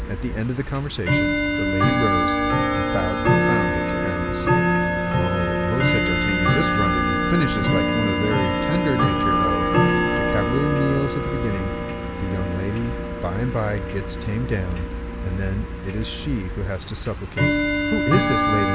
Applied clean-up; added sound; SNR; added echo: none; Tick-tock / Bell; -5 dB; none.